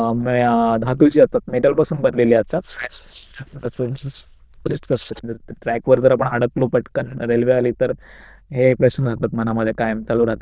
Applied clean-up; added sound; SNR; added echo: neural diffusion model UNIVERSE++.